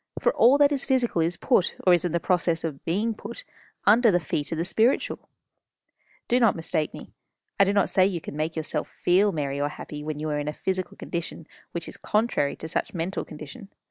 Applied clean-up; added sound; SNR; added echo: none; none; none; none.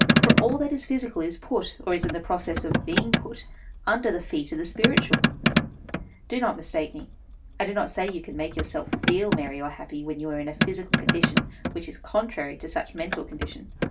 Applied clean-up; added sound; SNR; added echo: none; Motor vehicle (road); -2 dB; reverberation time 0.2 s.